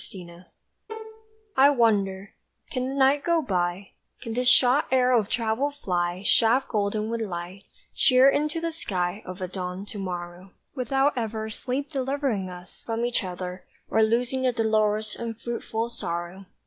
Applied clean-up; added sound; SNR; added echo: none; Bowed string instrument; 14 dB; none.